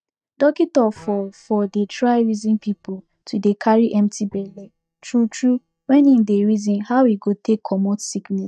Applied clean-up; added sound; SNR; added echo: neural mask model DeepFilterNet 3.